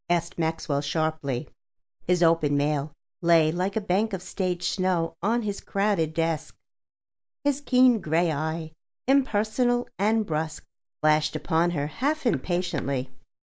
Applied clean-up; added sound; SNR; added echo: neural mask model Resemble Enhance denoiser.